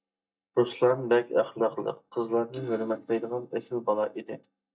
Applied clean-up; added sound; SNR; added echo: neural mask model DeepFilterNet 3.